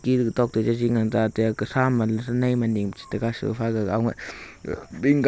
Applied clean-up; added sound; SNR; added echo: none; none; none; none.